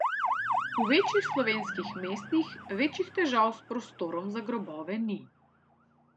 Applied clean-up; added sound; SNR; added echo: none; Motor vehicle (road) / Siren; 5 dB; none.